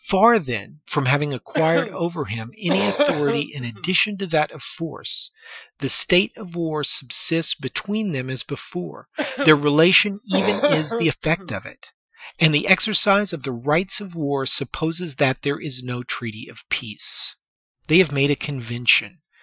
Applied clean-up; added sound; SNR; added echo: classical method Wiener filter.